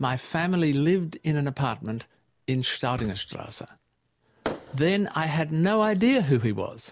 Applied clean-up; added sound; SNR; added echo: none; Fireworks; 19 dB; none.